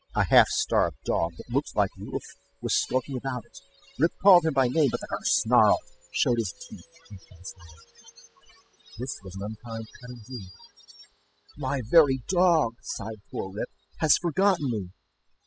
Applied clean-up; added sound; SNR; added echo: classical method spectral subtraction.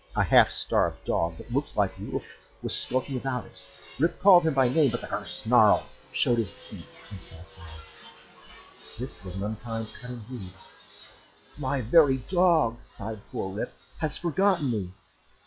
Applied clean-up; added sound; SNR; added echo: classical method log-MMSE.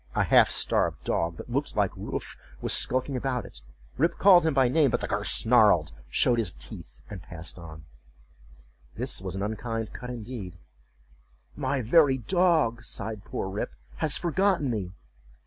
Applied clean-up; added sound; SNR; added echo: none; none; none; none.